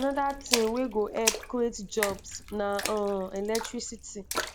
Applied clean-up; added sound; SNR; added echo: none; Splash, splatter; 5 dB; none.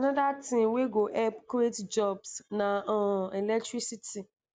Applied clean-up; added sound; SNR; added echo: none; none; none; none.